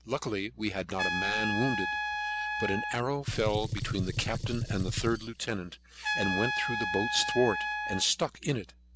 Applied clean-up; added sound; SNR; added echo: none; Gunshot, gunfire + Trumpet; 2 dB; none.